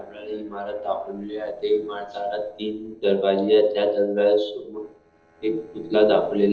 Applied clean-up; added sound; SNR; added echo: neural separator model SepFormer DNS4.